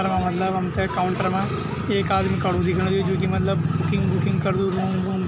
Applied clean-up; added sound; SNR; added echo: none; none; none; none.